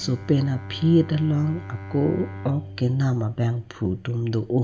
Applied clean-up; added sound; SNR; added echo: none; Bowed string instrument; 15 dB; reverberation time 0.4 s.